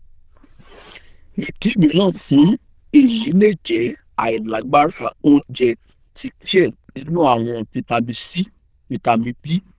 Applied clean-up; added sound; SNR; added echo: neural diffusion model UNIVERSE++.